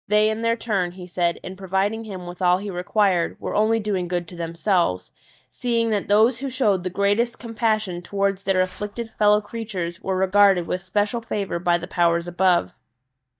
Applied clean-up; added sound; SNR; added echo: neural mask model DeepFilterNet 3.